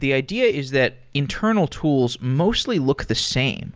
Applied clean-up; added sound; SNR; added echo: none; none; none; none.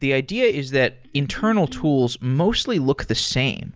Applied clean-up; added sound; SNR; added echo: neural mask model DeepFilterNet 3.